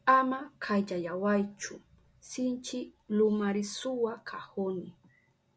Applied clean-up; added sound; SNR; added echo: none; none; none; none.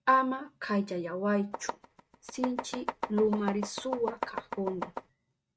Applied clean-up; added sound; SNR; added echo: neural mask model RNNoise.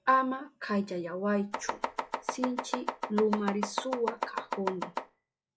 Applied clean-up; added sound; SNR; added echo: classical method log-MMSE.